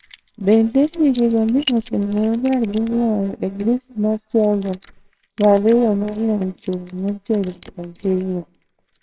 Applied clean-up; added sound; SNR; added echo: neural separator model SepFormer WHAMR!.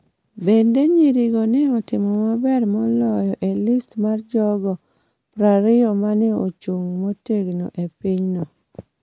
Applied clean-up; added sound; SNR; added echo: none; none; none; none.